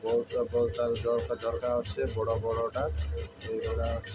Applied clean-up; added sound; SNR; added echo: none; none; none; none.